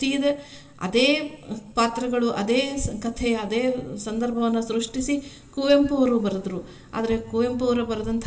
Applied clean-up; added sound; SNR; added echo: none; none; none; reverberation time 1.4 s.